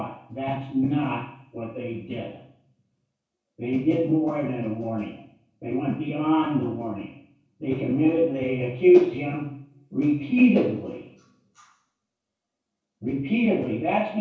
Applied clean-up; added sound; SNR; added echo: none; none; none; reverberation time 0.7 s.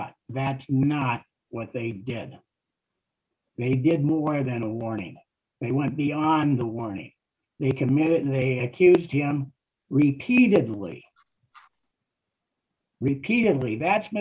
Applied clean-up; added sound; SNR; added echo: none; none; none; none.